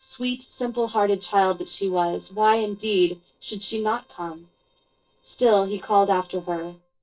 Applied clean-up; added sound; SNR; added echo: neural separator model SepFormer DNS4.